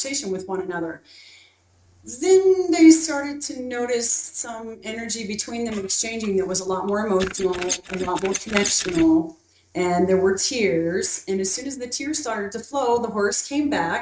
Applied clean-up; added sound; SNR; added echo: neural mask model RNNoise.